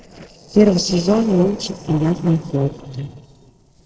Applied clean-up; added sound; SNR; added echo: neural separator model SepFormer DNS4.